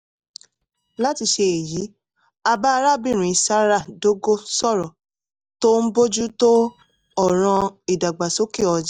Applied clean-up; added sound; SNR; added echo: neural mask model DeepFilterNet 3.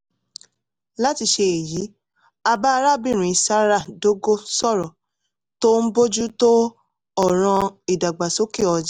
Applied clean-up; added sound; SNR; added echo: none; none; none; none.